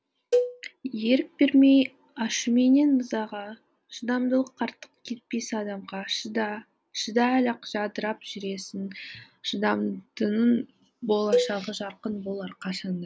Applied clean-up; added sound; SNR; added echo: none; Cowbell; 5 dB; none.